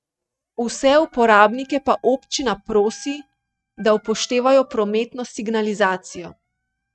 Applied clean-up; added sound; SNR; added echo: neural mask model RNNoise.